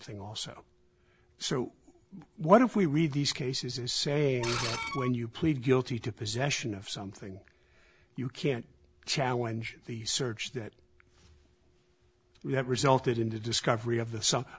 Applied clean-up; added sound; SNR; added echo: none; Screech; 6 dB; none.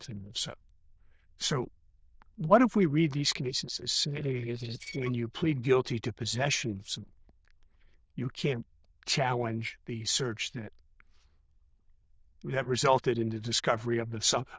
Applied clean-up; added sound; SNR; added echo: neural diffusion model UNIVERSE++.